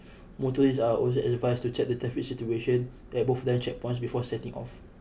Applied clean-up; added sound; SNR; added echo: none; none; none; none.